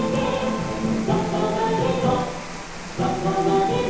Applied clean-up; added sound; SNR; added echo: none; Rain; 12 dB; reverberation time 0.9 s.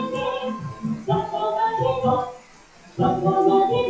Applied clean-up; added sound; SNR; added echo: classical method WPE with log-MMSE.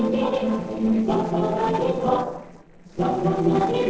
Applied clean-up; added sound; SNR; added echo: neural separator model SepFormer DNS4.